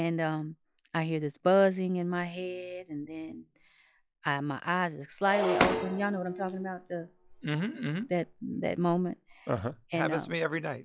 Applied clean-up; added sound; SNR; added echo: classical method log-MMSE.